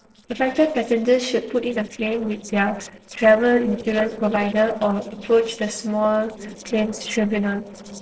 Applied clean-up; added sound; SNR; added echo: neural separator model SepFormer DNS4.